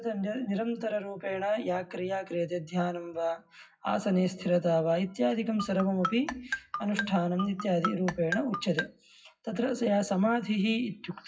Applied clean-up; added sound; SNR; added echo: classical method WPE with log-MMSE.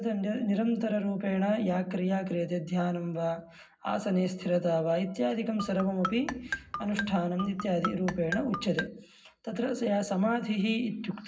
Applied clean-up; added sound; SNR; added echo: none; Marimba, xylophone; 8 dB; reverberation time 0.4 s.